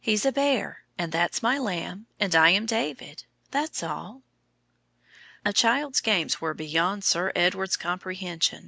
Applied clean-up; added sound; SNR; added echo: none; none; none; none.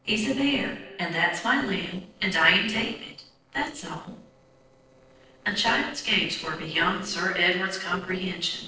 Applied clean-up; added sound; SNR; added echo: neural separator model SepFormer DNS4.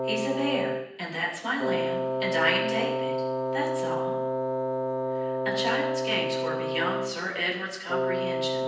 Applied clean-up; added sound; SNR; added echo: none; Wind instrument, woodwind instrument; -2 dB; reverberation time 0.9 s.